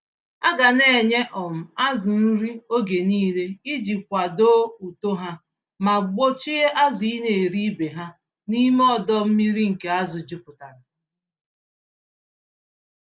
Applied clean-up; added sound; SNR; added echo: none; none; none; none.